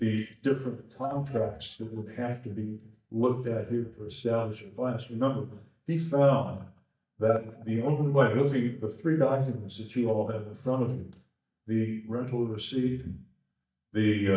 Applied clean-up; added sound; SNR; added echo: neural mask model DeepFilterNet 3.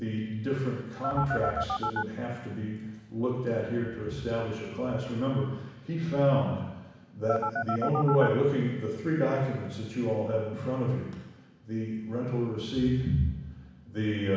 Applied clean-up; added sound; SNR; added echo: none; Telephone; 2 dB; reverberation time 1.1 s.